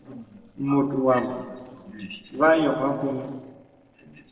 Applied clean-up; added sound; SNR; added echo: neural separator model SepFormer DNS4.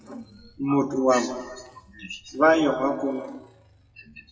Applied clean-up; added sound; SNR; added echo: classical method WPE with log-MMSE.